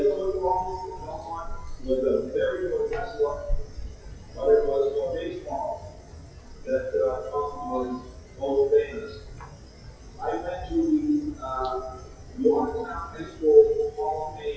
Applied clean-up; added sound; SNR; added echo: classical method WPE with log-MMSE.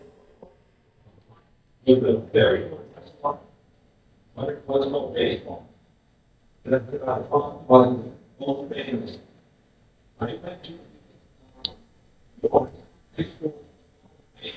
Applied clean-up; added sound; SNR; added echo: neural mask model DeepFilterNet 3.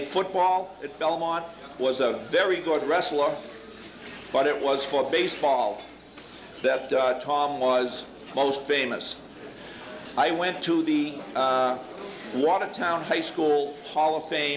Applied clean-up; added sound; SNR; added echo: none; none; none; none.